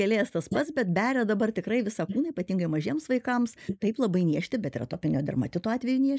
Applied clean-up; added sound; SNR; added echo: neural mask model Resemble Enhance denoiser.